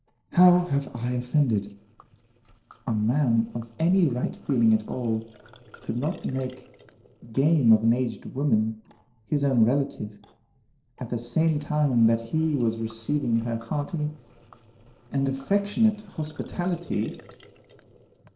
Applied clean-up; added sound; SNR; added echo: neural separator model SepFormer DNS4.